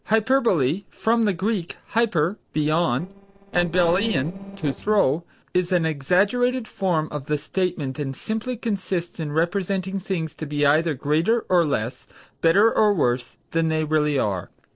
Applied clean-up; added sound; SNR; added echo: neural separator model SepFormer DNS4.